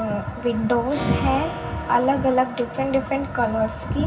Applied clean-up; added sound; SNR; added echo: none; Acoustic guitar / Strum; 12 dB; reverberation time 0.4 s.